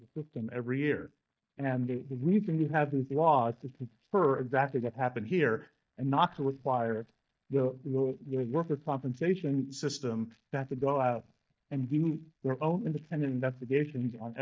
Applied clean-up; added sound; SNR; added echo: neural mask model DeepFilterNet 3.